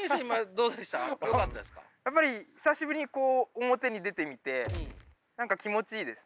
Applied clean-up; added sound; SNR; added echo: none; Gunshot, gunfire; 7 dB; none.